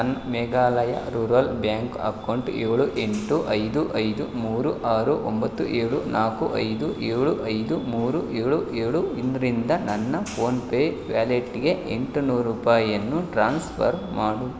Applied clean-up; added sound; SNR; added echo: none; none; none; none.